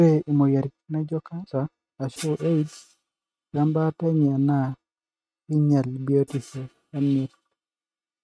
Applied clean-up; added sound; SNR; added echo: neural mask model RNNoise.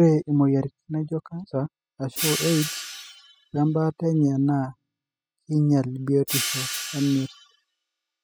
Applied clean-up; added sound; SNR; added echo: classical method spectral subtraction.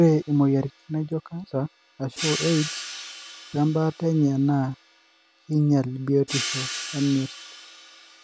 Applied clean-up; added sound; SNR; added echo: none; Hi-hat; 11 dB; none.